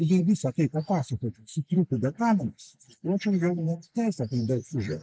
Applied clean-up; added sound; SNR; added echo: neural mask model Resemble Enhance denoiser.